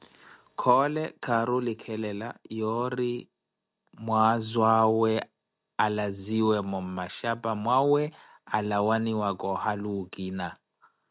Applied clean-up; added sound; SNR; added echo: none; none; none; none.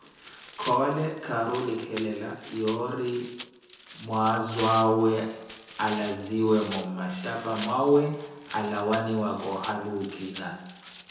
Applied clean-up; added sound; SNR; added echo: none; Tearing; 16 dB; reverberation time 0.9 s.